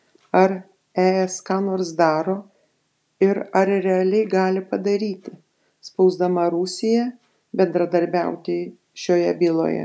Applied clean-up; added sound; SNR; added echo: none; none; none; none.